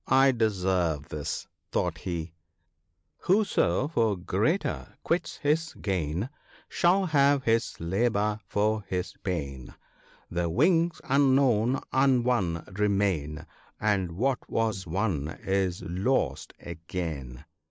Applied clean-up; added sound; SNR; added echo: neural mask model Resemble Enhance denoiser.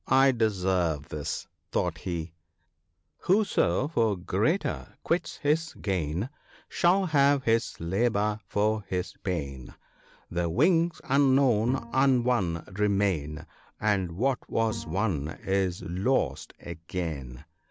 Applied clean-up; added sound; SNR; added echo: none; Bowed string instrument; 18 dB; none.